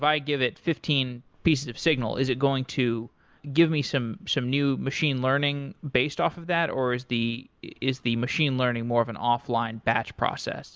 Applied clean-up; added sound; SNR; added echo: none; none; none; none.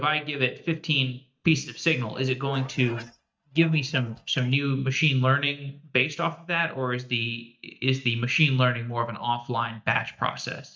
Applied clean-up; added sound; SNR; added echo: neural mask model DeepFilterNet 3.